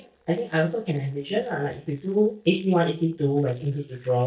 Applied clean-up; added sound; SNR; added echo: neural mask model DeepFilterNet 3.